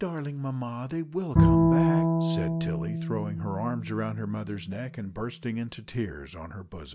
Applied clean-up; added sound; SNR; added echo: none; Bowed string instrument; -5 dB; none.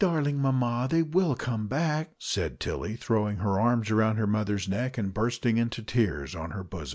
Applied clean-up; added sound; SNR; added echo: none; none; none; none.